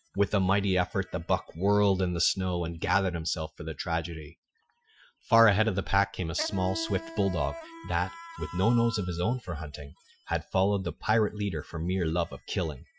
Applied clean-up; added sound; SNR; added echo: classical method Wiener filter.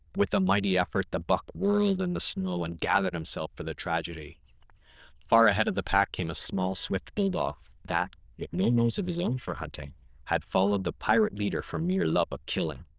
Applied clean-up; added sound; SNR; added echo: neural diffusion model UNIVERSE++.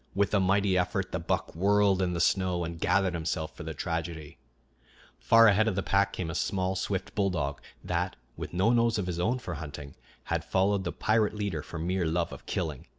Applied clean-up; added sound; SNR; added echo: none; none; none; none.